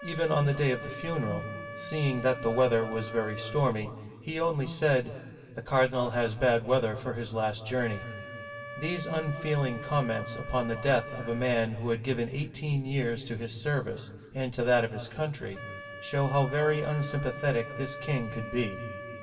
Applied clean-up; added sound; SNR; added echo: none; Wind instrument, woodwind instrument; 14 dB; reverberation time 2.6 s.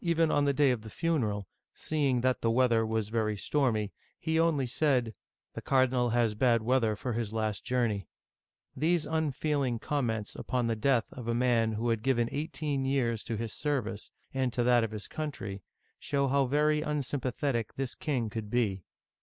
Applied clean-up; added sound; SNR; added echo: none; none; none; none.